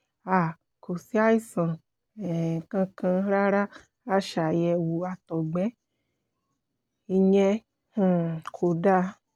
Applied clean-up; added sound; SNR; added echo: none; none; none; none.